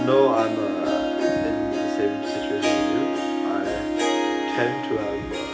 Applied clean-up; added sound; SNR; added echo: none; Harp; -2 dB; reverberation time 0.4 s.